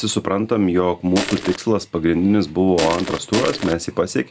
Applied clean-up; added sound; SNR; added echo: none; Crushing; 6 dB; none.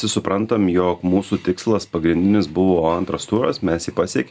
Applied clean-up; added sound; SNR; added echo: none; none; none; none.